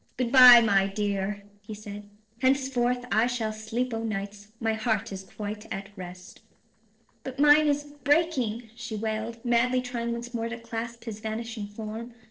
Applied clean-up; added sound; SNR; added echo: neural separator model SepFormer DNS4.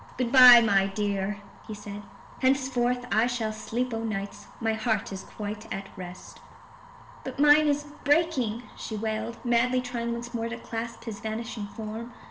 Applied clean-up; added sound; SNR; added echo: none; Fire; 20 dB; reverberation time 0.6 s.